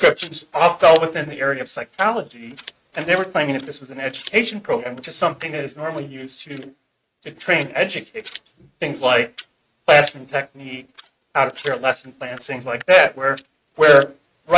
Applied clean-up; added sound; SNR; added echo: neural mask model RNNoise.